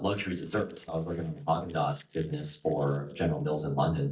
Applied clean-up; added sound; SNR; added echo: neural mask model DeepFilterNet 3.